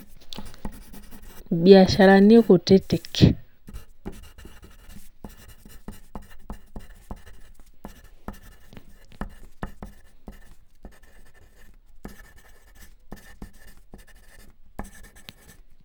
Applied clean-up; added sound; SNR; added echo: none; Writing; 15 dB; none.